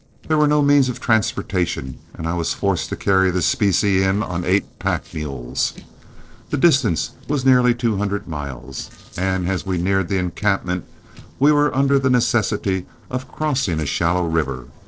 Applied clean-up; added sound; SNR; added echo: neural separator model SepFormer DNS4.